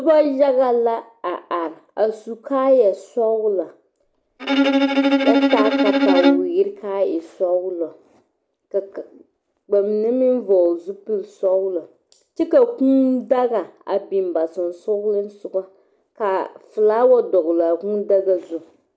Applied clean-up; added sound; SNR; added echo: none; Bowed string instrument; -2 dB; none.